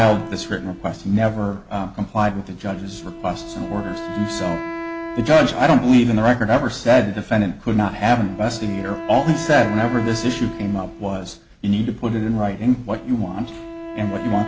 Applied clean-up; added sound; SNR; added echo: none; Wind instrument, woodwind instrument; 13 dB; none.